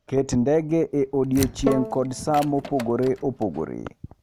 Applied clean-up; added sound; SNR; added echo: none; Bowed string instrument + Door; 10 dB; none.